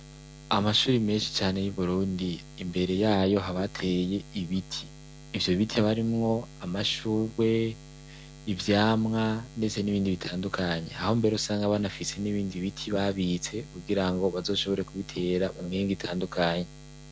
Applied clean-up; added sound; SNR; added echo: none; Buzz; 18 dB; none.